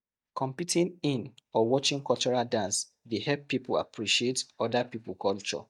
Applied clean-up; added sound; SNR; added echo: neural mask model DeepFilterNet 3.